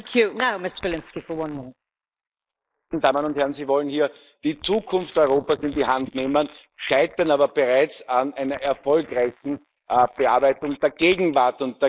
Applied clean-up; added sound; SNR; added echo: neural mask model Resemble Enhance denoiser.